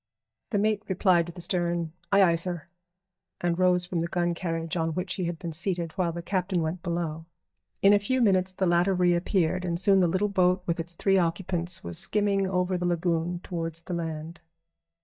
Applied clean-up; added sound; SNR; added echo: neural mask model DeepFilterNet 3.